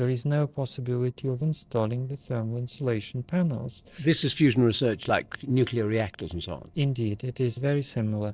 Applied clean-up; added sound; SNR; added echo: neural separator model SepFormer DNS4.